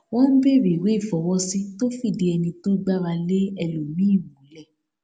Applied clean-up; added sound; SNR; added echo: none; none; none; none.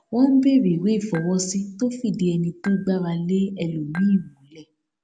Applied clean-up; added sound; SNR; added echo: none; Dishes, pots, and pans / Chink, clink; 19 dB; none.